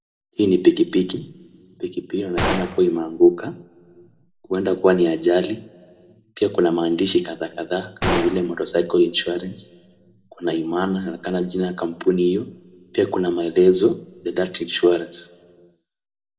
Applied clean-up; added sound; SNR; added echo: none; Gunshot, gunfire; 8 dB; reverberation time 1.5 s.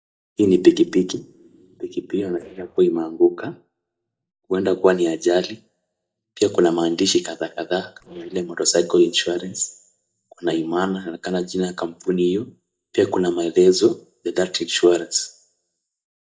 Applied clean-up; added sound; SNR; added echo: neural mask model DeepFilterNet 3.